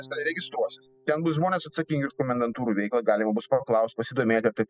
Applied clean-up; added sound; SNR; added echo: classical method spectral subtraction.